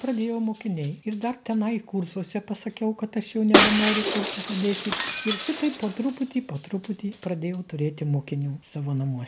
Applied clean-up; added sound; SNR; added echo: none; Shatter; 1 dB; none.